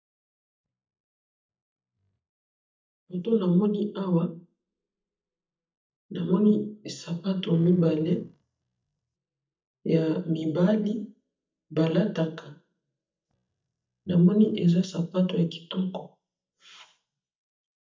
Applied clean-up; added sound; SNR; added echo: neural mask model DeepFilterNet 3.